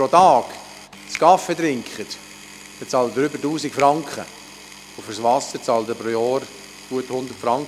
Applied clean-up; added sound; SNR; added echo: none; Power tool + Finger snapping; 18 dB; none.